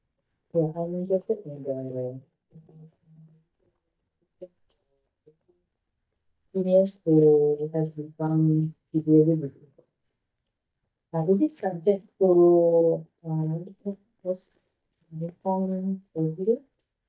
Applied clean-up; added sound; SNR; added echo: neural mask model DeepFilterNet 3.